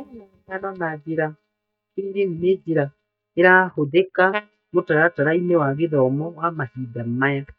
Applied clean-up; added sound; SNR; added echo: neural mask model DeepFilterNet 3.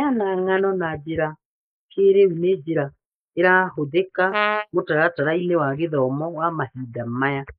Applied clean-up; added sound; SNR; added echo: neural mask model Resemble Enhance denoiser.